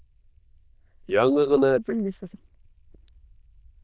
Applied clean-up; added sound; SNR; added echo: neural diffusion model UNIVERSE++.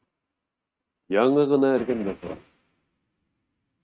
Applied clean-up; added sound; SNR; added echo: neural mask model RNNoise.